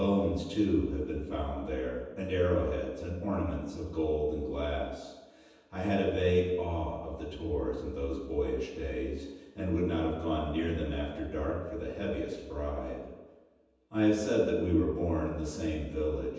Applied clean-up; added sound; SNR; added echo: none; none; none; reverberation time 1.1 s.